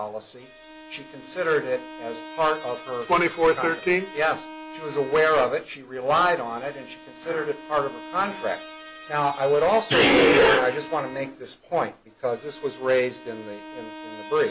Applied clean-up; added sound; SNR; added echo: none; Bowed string instrument; 17 dB; none.